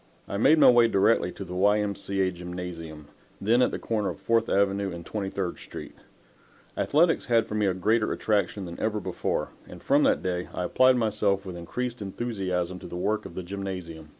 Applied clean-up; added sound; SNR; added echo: none; none; none; none.